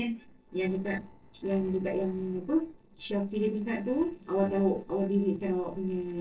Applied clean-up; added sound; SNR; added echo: neural separator model SepFormer DNS4.